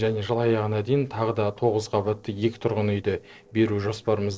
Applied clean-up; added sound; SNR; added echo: neural separator model SepFormer DNS4.